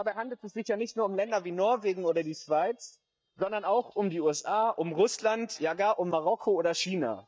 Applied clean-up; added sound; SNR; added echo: neural mask model DeepFilterNet 3.